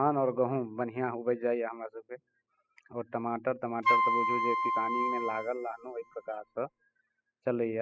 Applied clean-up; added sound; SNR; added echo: classical method spectral subtraction.